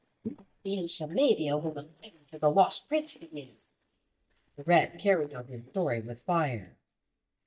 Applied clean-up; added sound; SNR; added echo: neural mask model DeepFilterNet 3.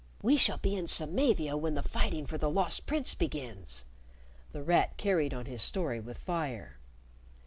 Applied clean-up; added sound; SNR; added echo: none; none; none; none.